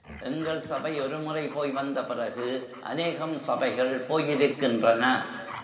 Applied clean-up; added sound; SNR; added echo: none; Dog; 19 dB; reverberation time 1.8 s.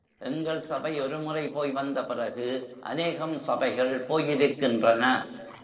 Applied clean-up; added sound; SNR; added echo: neural separator model SepFormer DNS4.